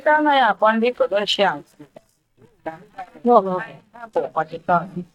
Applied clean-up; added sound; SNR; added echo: neural mask model DeepFilterNet 3.